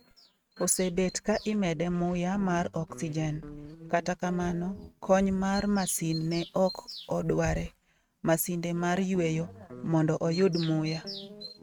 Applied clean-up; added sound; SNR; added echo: neural mask model RNNoise.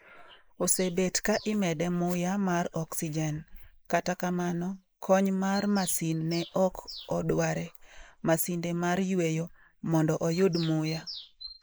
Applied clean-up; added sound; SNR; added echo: neural mask model Resemble Enhance denoiser.